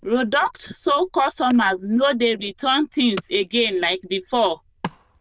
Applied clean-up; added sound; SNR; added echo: neural diffusion model UNIVERSE++.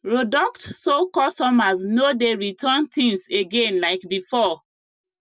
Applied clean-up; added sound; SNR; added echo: none; none; none; none.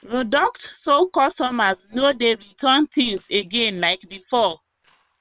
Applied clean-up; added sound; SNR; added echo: neural separator model SepFormer WHAM!.